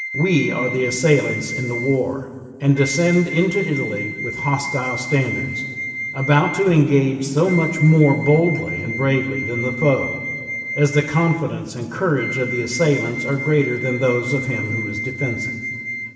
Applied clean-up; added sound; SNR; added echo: none; Wind instrument, woodwind instrument; 9 dB; reverberation time 2.6 s.